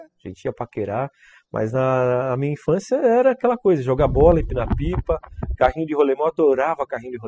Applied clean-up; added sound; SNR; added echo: classical method spectral subtraction.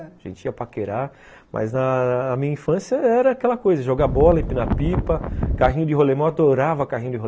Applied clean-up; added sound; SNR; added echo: none; Wind; 3 dB; none.